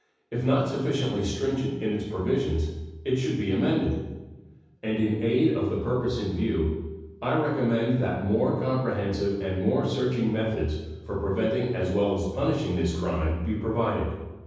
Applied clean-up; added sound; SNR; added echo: none; none; none; reverberation time 1.1 s.